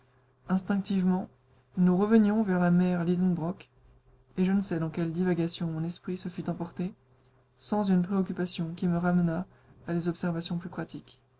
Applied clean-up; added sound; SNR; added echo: none; none; none; none.